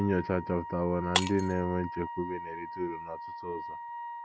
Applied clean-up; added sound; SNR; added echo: none; Wind instrument, woodwind instrument + Shatter; 5 dB; none.